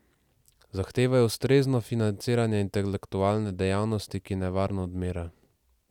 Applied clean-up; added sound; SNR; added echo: none; none; none; none.